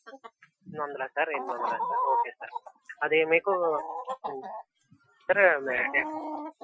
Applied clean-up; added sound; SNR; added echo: classical method Wiener filter.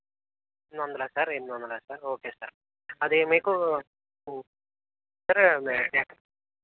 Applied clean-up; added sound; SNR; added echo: none; none; none; none.